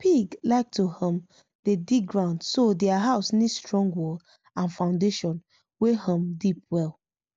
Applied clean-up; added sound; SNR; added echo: none; none; none; none.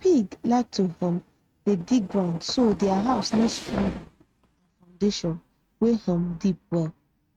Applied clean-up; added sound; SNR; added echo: neural mask model RNNoise.